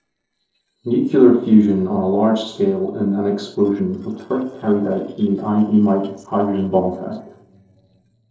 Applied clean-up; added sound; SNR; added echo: neural separator model SepFormer DNS4.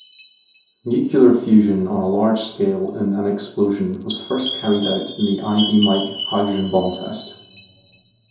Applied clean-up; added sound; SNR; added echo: none; Chime; 6 dB; reverberation time 2.6 s.